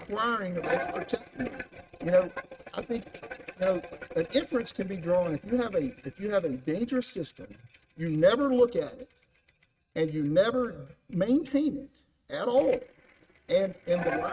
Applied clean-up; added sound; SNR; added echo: neural mask model RNNoise.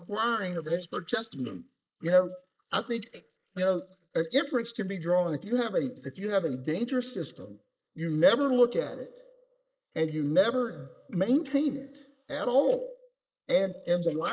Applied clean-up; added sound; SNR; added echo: neural mask model Resemble Enhance denoiser.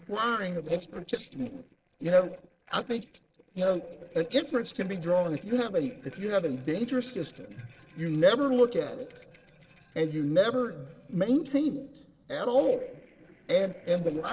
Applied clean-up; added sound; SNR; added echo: neural separator model SepFormer DNS4.